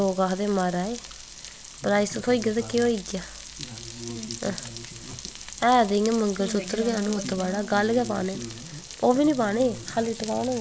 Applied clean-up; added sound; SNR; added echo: none; Frying (food); 15 dB; none.